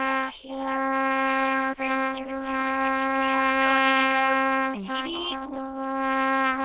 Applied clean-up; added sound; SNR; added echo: neural diffusion model UNIVERSE++.